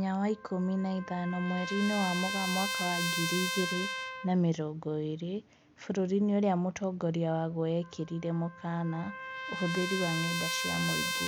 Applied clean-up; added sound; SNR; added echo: none; Trumpet; 6 dB; none.